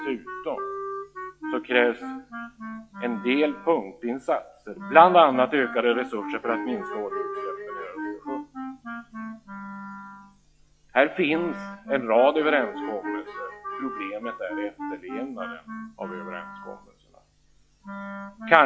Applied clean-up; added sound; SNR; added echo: classical method log-MMSE.